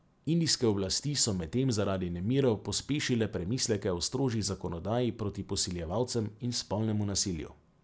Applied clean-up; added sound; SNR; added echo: none; none; none; none.